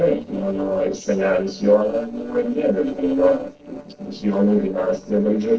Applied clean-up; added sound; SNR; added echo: neural separator model SepFormer DNS4.